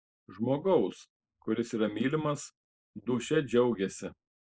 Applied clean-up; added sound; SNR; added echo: neural mask model Resemble Enhance denoiser.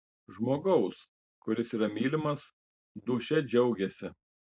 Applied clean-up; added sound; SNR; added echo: none; none; none; none.